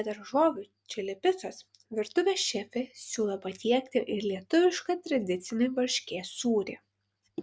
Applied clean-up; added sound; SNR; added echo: none; none; none; none.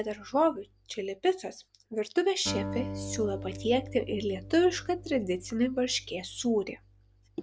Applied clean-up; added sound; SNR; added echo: none; Acoustic guitar; 12 dB; none.